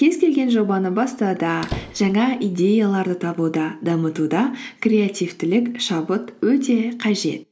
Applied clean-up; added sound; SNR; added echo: none; Squeak; 17 dB; none.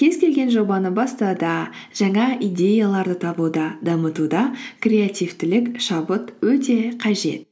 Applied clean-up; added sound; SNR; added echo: none; none; none; none.